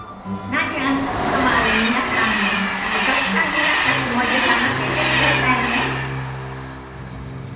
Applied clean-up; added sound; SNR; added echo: none; Train; -1 dB; reverberation time 0.9 s.